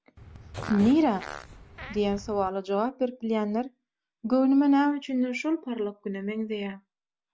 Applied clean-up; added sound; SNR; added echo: none; Fart; 13 dB; none.